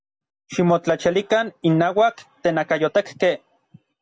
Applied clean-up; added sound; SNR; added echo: none; none; none; none.